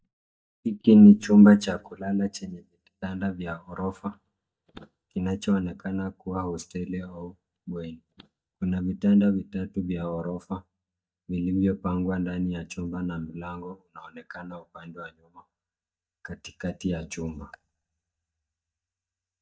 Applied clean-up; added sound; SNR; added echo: neural mask model DeepFilterNet 3.